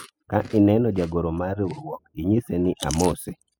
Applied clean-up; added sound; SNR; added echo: classical method spectral subtraction.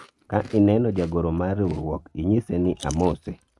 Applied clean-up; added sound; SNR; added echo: neural mask model RNNoise.